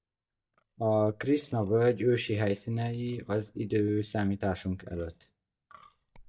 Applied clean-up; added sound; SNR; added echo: neural mask model DeepFilterNet 3.